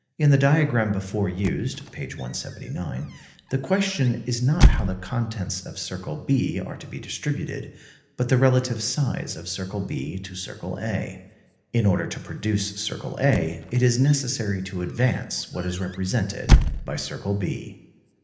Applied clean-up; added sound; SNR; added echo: none; Squeak / Slam / Wood; 0 dB; reverberation time 0.8 s.